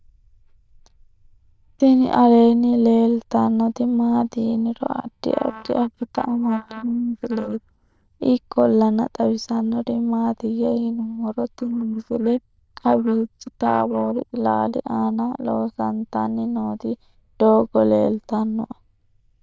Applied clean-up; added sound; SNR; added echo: neural diffusion model UNIVERSE++.